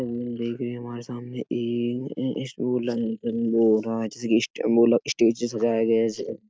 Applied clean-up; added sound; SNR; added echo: neural mask model Resemble Enhance denoiser.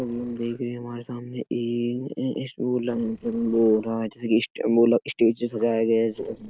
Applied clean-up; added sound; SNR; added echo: neural separator model SepFormer DNS4.